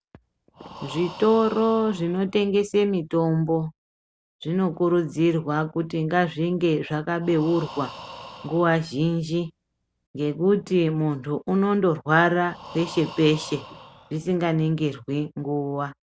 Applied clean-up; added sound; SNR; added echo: none; Breathing; 19 dB; none.